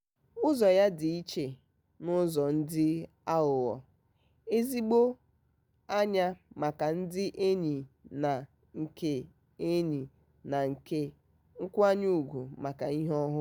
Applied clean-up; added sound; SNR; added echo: none; none; none; none.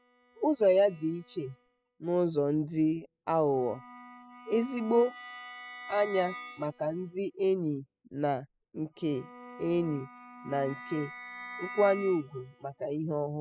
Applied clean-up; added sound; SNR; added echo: classical method spectral subtraction.